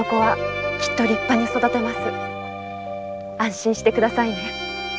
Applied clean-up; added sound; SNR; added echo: none; Bowed string instrument; 15 dB; none.